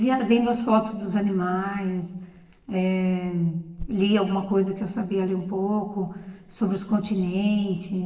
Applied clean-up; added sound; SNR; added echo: neural separator model SepFormer DNS4.